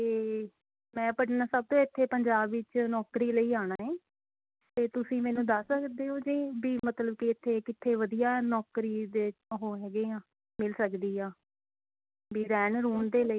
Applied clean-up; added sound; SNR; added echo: none; none; none; none.